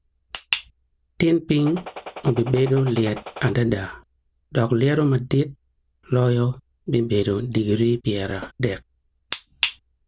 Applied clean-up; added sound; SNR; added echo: none; Gunshot, gunfire; 14 dB; none.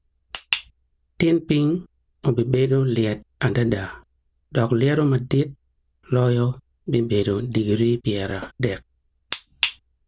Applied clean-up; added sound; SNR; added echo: none; none; none; none.